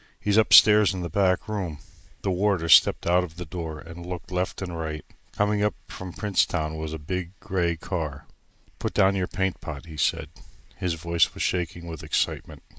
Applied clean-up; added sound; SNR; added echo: neural mask model Resemble Enhance denoiser.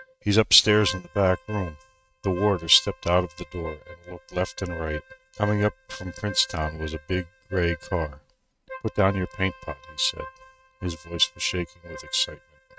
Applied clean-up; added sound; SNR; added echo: neural mask model RNNoise.